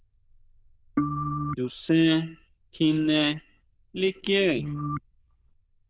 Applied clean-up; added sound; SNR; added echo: neural diffusion model UNIVERSE++.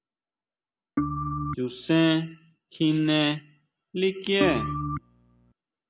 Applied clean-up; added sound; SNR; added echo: none; Organ; 3 dB; none.